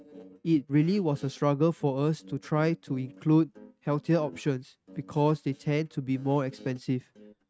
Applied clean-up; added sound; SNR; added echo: neural mask model RNNoise.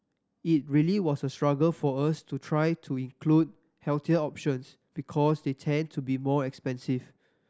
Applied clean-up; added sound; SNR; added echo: none; none; none; none.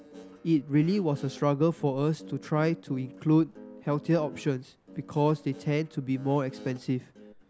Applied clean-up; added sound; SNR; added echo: none; Guitar; 20 dB; none.